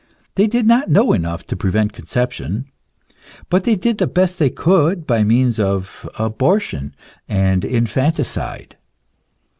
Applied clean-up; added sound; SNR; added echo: none; none; none; none.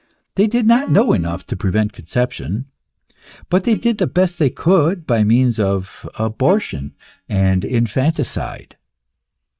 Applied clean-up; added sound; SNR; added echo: neural mask model DeepFilterNet 3.